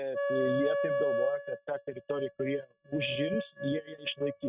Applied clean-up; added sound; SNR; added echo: neural mask model RNNoise.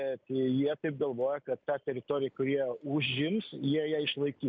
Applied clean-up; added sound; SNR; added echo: none; none; none; none.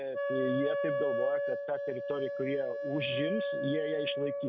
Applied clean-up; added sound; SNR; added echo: none; Wind instrument, woodwind instrument; -1 dB; none.